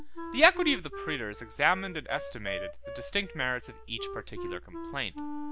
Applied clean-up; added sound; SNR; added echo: none; Wind instrument, woodwind instrument; 10 dB; none.